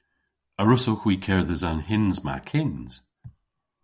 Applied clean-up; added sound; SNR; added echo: none; none; none; none.